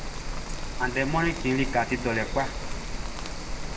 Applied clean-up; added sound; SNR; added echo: none; Rain; 2 dB; reverberation time 1.4 s.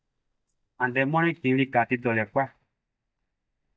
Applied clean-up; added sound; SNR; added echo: neural mask model DeepFilterNet 3.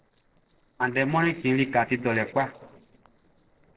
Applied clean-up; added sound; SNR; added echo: neural separator model SepFormer DNS4.